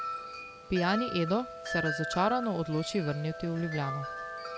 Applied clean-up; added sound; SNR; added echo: none; Wind chime; 6 dB; none.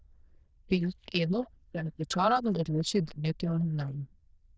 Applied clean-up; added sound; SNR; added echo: neural diffusion model UNIVERSE++.